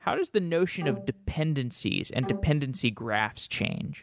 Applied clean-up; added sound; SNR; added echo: none; Bowed string instrument; 10 dB; none.